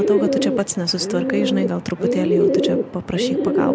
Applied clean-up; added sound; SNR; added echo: none; Bird; -3 dB; none.